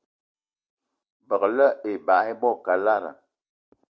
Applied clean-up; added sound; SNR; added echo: none; none; none; none.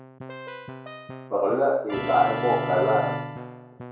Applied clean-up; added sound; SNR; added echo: none; Keyboard (musical); 7 dB; reverberation time 0.6 s.